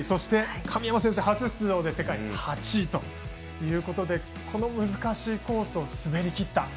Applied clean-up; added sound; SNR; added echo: none; Snare drum; 20 dB; none.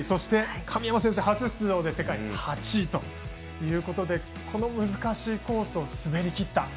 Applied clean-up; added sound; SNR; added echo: none; none; none; none.